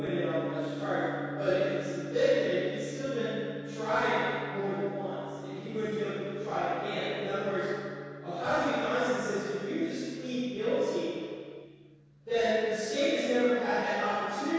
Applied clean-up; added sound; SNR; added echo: none; Gong; 12 dB; reverberation time 2.0 s.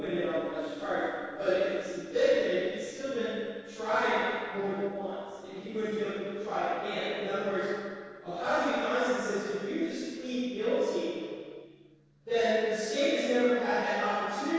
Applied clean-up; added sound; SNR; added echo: neural separator model SepFormer DNS4.